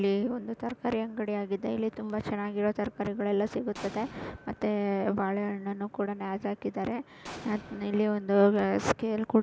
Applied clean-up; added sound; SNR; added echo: none; Explosion; 17 dB; none.